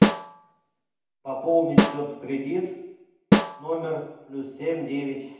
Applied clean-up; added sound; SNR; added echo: none; Snare drum; -4 dB; reverberation time 0.8 s.